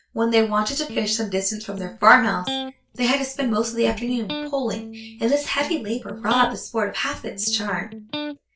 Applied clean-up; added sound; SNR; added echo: none; Electric guitar; 11 dB; reverberation time 0.3 s.